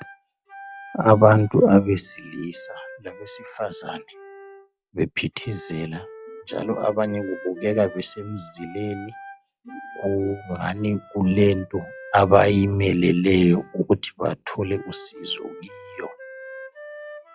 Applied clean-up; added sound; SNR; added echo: classical method log-MMSE.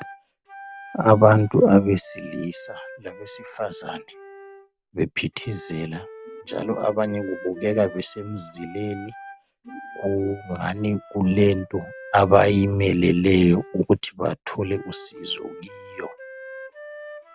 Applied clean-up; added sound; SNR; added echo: none; Wind instrument, woodwind instrument; 19 dB; none.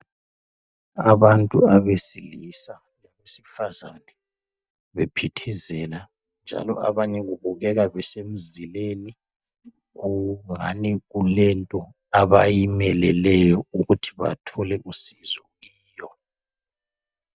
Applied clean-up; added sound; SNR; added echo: neural mask model DeepFilterNet 3.